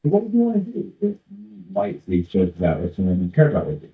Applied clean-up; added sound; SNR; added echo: neural mask model DeepFilterNet 3.